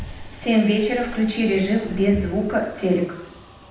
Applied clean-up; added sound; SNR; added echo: none; Subway, metro, underground; 17 dB; reverberation time 0.8 s.